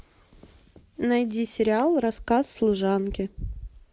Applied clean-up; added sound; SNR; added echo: none; none; none; none.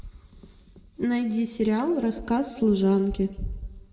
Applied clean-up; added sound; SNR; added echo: none; none; none; reverberation time 1.1 s.